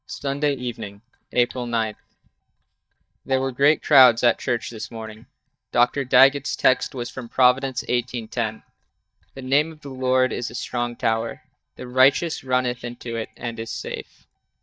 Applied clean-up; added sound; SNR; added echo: neural mask model DeepFilterNet 3.